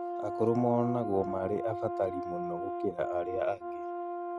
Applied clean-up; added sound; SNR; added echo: neural mask model RNNoise.